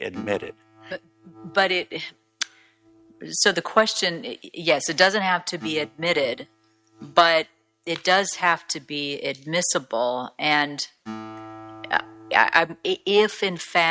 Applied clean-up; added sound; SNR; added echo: neural mask model RNNoise.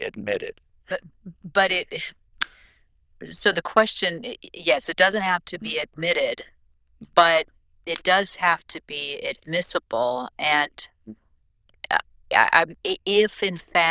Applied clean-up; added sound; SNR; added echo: neural diffusion model UNIVERSE++.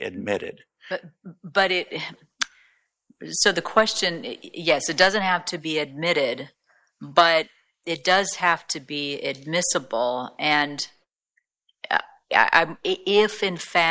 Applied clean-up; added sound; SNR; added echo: neural mask model Resemble Enhance denoiser.